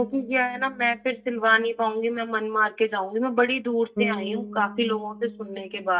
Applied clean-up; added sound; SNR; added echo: neural mask model DeepFilterNet 3.